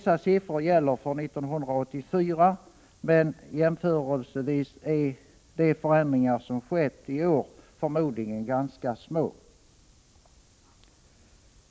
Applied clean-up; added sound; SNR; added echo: none; none; none; none.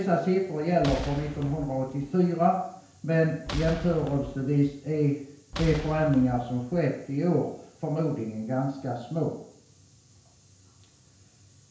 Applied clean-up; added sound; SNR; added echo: none; Boom; 9 dB; reverberation time 0.5 s.